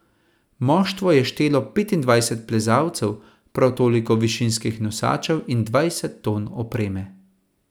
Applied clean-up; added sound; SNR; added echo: none; none; none; none.